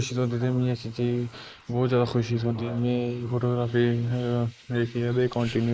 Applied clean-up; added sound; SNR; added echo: neural mask model Resemble Enhance denoiser.